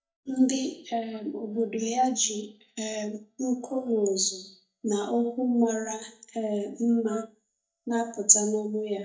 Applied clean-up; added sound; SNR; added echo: neural mask model DeepFilterNet 3.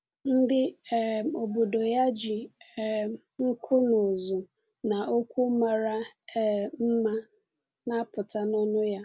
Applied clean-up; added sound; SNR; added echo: none; none; none; none.